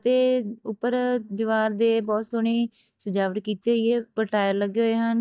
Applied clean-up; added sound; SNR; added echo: neural mask model DeepFilterNet 3.